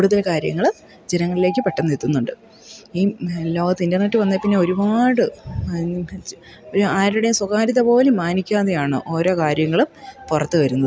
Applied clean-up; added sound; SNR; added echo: none; none; none; none.